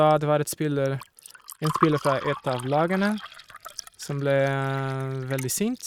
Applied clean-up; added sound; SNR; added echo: neural mask model RNNoise.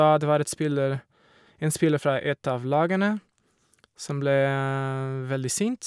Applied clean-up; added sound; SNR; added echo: none; none; none; none.